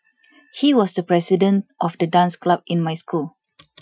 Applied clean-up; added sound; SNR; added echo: classical method Wiener filter.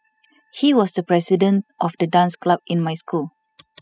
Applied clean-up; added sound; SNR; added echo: classical method spectral subtraction.